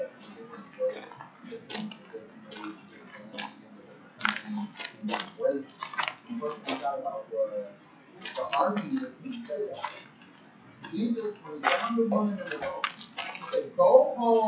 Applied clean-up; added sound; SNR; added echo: classical method WPE with log-MMSE.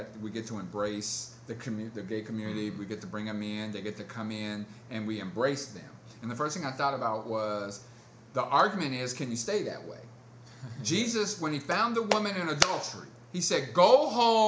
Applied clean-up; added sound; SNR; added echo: none; none; none; none.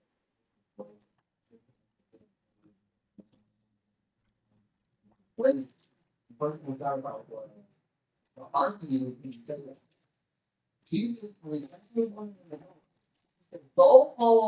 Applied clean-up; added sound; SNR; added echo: neural mask model DeepFilterNet 3.